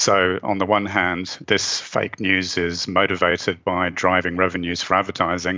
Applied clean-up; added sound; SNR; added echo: none; none; none; none.